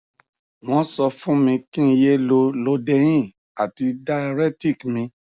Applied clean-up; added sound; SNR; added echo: none; none; none; none.